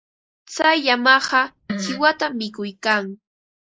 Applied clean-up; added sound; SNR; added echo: neural mask model Resemble Enhance denoiser.